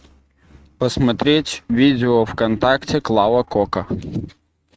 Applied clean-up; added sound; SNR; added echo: neural mask model RNNoise.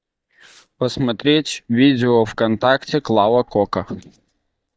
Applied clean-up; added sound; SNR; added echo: neural mask model DeepFilterNet 3.